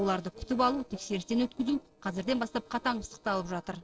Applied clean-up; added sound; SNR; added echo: neural separator model SepFormer DNS4.